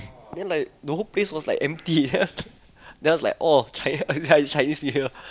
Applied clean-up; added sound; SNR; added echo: none; none; none; none.